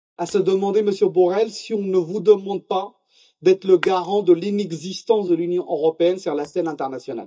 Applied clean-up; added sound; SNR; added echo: neural mask model DeepFilterNet 3.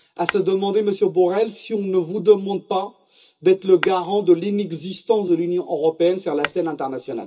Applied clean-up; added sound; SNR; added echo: none; Shatter; 13 dB; reverberation time 0.2 s.